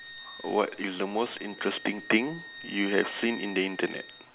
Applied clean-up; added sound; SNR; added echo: none; Wind instrument, woodwind instrument; 15 dB; none.